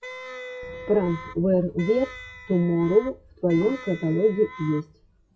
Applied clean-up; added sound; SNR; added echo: classical method log-MMSE.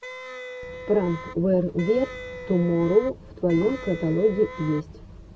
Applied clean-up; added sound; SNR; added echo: none; Wind instrument, woodwind instrument; 14 dB; none.